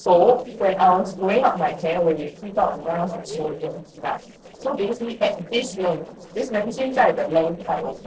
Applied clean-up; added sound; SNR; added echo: neural separator model SepFormer DNS4.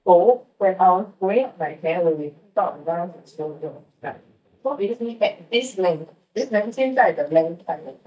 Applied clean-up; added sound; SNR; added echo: neural mask model DeepFilterNet 3.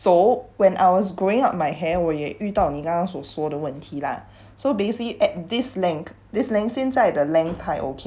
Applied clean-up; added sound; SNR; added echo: none; none; none; none.